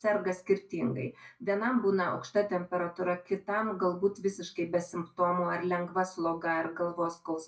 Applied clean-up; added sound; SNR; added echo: none; none; none; reverberation time 0.2 s.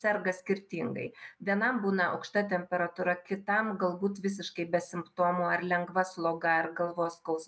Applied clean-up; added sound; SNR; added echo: none; none; none; none.